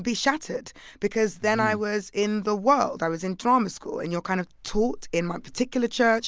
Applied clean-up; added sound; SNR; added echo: none; none; none; none.